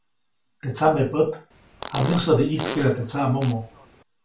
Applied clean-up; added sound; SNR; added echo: none; Fart; 10 dB; reverberation time 0.3 s.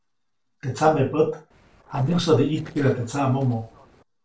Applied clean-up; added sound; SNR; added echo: neural separator model SepFormer DNS4.